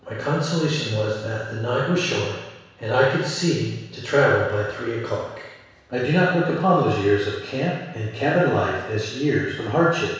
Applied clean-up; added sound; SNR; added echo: none; none; none; reverberation time 1.1 s.